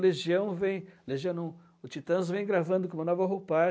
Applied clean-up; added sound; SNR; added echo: none; none; none; none.